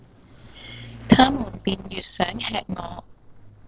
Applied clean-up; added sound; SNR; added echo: neural separator model SepFormer DNS4.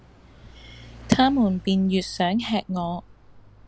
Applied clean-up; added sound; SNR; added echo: none; Mechanisms / Bicycle; 20 dB; none.